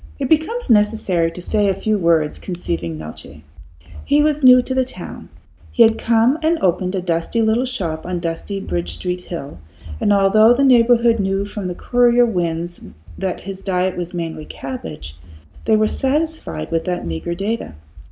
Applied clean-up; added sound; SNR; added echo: none; Run; 16 dB; none.